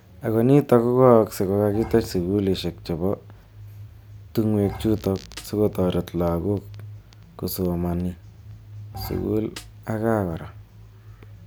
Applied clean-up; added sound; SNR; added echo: none; Bowed string instrument + Snare drum; 15 dB; none.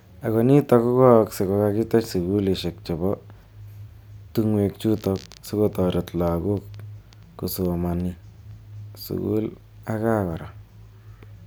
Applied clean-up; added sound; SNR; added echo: none; none; none; none.